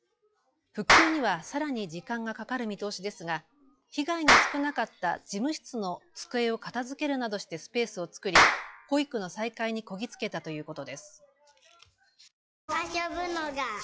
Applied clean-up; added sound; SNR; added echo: classical method log-MMSE.